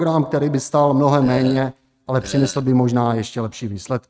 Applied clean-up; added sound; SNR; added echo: neural mask model RNNoise.